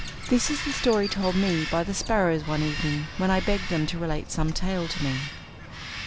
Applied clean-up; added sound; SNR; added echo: none; Bird vocalization, bird call, bird song; 9 dB; none.